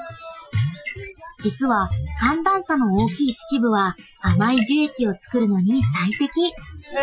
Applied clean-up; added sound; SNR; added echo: classical method Wiener filter.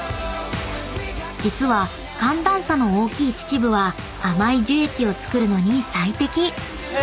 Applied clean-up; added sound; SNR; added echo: none; none; none; none.